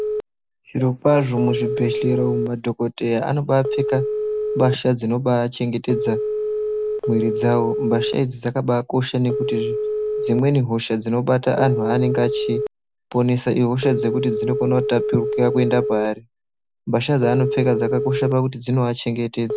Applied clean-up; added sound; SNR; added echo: none; Telephone; 5 dB; none.